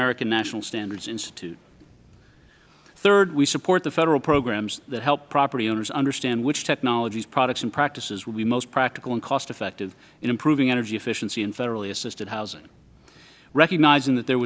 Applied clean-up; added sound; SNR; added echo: none; none; none; none.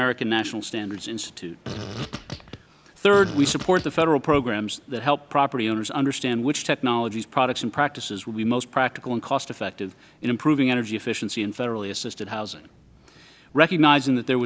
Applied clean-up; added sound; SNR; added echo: none; Fart; 10 dB; none.